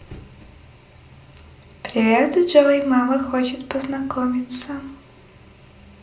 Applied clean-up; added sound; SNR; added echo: none; none; none; reverberation time 0.5 s.